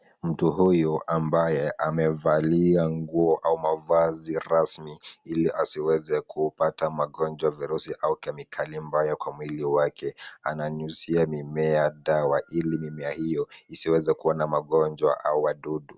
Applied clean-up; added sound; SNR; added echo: none; none; none; none.